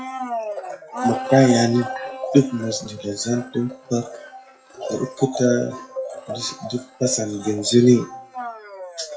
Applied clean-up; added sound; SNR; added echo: classical method WPE with log-MMSE.